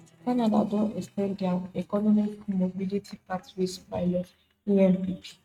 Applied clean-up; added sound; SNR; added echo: neural mask model RNNoise.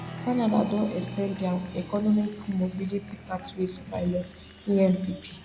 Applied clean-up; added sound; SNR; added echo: none; Applause; 14 dB; none.